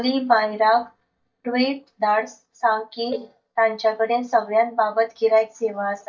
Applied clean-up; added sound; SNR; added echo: neural mask model DeepFilterNet 3.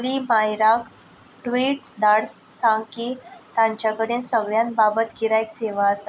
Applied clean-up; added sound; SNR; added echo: none; none; none; none.